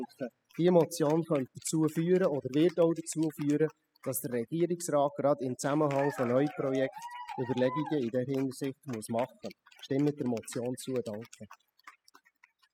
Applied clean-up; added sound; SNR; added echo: classical method spectral subtraction.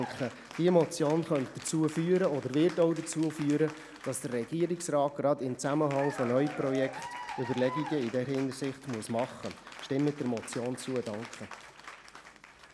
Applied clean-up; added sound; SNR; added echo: none; Applause / Cheering; 14 dB; none.